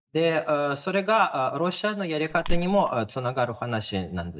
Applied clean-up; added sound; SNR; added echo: neural mask model DeepFilterNet 3.